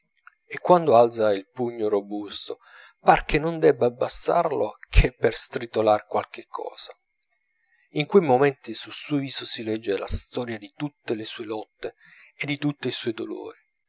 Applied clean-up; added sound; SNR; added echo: none; none; none; none.